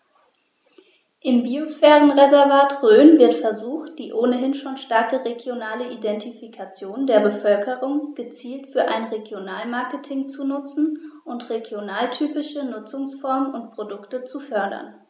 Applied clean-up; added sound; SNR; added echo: none; none; none; none.